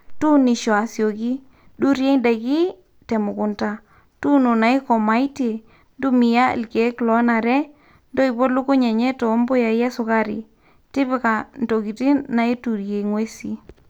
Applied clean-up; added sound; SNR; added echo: none; none; none; none.